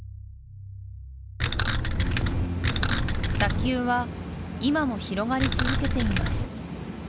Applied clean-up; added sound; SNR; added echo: none; Keys jangling; -4 dB; none.